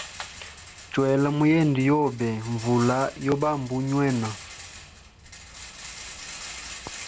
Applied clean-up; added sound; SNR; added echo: none; Rattle; 15 dB; none.